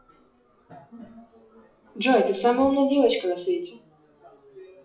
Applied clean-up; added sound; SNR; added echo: classical method WPE with log-MMSE.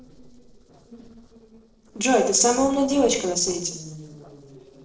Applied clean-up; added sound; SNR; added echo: neural separator model SepFormer DNS4.